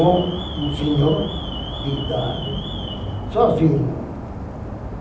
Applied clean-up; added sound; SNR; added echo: none; Alarm; 6 dB; reverberation time 0.6 s.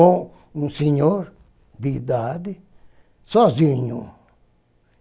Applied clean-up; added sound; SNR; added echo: none; none; none; none.